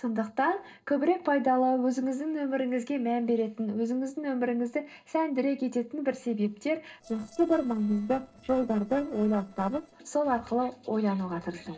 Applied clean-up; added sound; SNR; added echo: neural separator model SepFormer DNS4.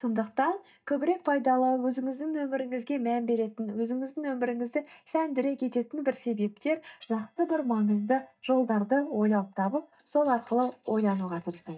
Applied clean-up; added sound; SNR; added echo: neural mask model DeepFilterNet 3.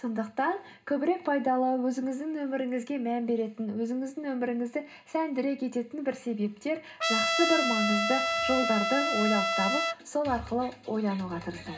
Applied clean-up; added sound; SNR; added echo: none; Trumpet; -1 dB; reverberation time 0.2 s.